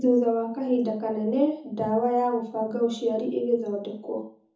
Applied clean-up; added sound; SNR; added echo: none; none; none; reverberation time 0.5 s.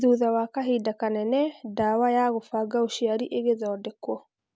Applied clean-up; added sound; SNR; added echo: none; none; none; none.